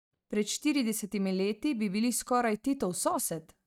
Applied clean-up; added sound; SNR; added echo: neural mask model DeepFilterNet 3.